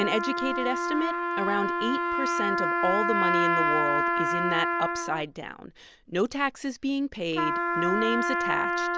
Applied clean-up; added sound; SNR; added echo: none; Trumpet; -2 dB; none.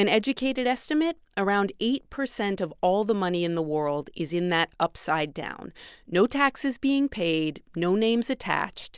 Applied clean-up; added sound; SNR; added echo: none; none; none; none.